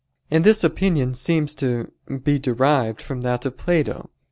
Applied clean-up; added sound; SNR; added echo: none; none; none; none.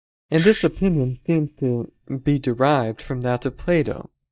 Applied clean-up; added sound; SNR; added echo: neural mask model DeepFilterNet 3.